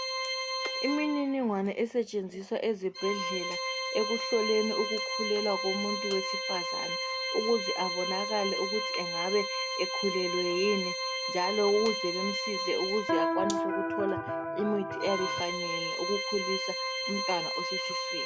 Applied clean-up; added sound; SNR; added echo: none; Electric guitar + Organ; 1 dB; none.